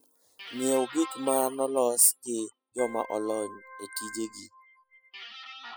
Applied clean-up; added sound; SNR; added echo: classical method spectral subtraction.